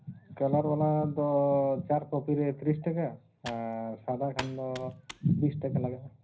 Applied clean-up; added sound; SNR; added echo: none; Computer keyboard; 17 dB; reverberation time 0.5 s.